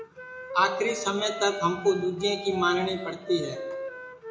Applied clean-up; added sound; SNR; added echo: none; Wind instrument, woodwind instrument; 10 dB; reverberation time 0.6 s.